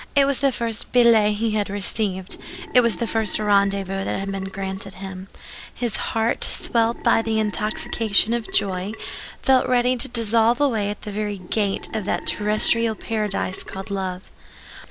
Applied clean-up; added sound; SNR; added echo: none; Burping, eructation; 17 dB; none.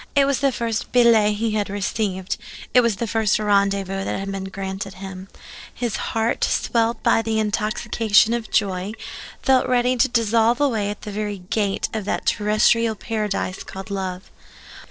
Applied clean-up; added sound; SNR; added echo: neural separator model SepFormer DNS4.